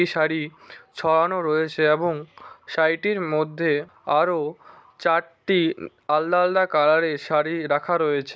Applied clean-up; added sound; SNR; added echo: none; none; none; none.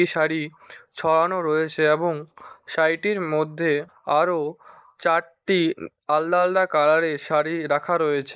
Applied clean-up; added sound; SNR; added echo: neural mask model Resemble Enhance denoiser.